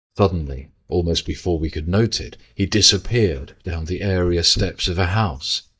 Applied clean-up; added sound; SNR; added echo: neural mask model DeepFilterNet 3.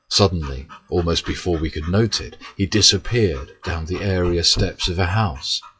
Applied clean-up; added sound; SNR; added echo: classical method WPE with log-MMSE.